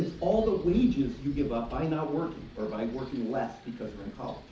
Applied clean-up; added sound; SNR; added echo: none; Wind; 15 dB; reverberation time 0.9 s.